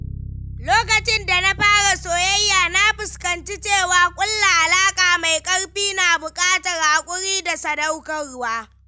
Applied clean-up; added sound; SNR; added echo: none; Bass guitar; 18 dB; none.